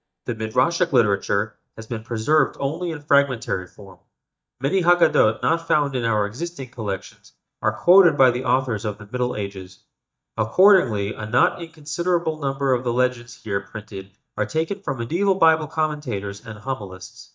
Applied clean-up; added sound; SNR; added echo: neural mask model DeepFilterNet 3.